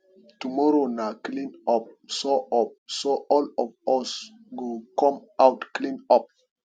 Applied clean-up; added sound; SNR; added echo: none; none; none; none.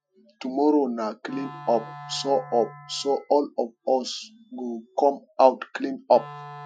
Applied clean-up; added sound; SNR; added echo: classical method Wiener filter.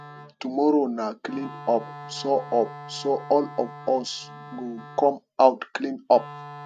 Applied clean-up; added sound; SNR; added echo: neural mask model RNNoise.